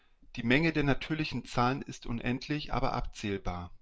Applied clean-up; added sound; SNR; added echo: none; none; none; none.